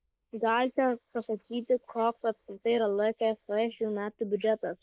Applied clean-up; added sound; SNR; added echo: neural mask model Resemble Enhance denoiser.